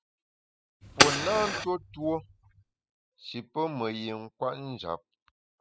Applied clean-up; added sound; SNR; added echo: classical method spectral subtraction.